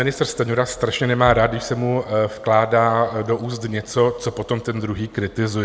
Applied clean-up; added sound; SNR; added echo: none; none; none; none.